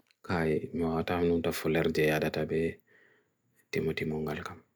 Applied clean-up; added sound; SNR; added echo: none; none; none; none.